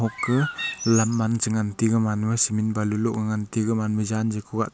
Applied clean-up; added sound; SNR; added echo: none; Bird; 9 dB; none.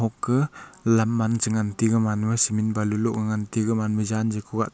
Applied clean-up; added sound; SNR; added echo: none; none; none; none.